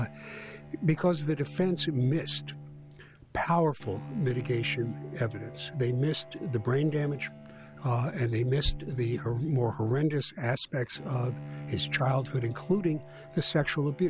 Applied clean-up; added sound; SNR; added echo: none; Bowed string instrument; 14 dB; none.